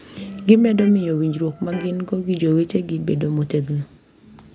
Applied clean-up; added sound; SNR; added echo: none; Electric guitar; 16 dB; none.